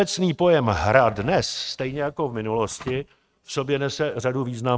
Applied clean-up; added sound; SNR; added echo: neural mask model RNNoise.